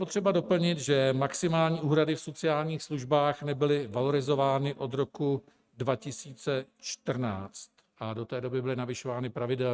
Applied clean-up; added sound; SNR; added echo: neural mask model RNNoise.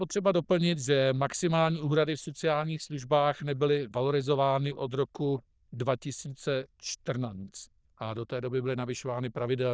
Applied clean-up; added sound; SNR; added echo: neural diffusion model UNIVERSE++.